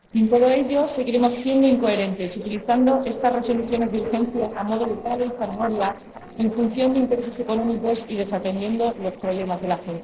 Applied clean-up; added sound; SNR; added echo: neural separator model SepFormer DNS4.